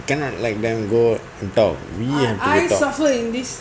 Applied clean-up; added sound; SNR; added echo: none; none; none; none.